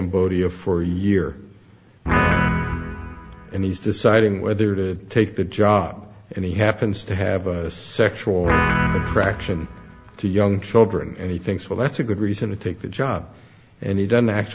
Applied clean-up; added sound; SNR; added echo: none; Guitar; 2 dB; none.